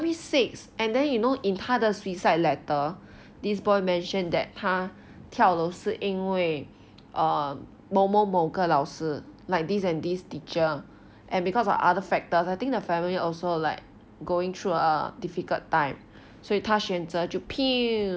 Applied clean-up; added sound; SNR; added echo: none; none; none; none.